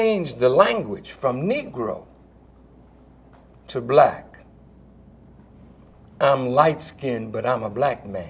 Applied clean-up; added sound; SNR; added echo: none; none; none; none.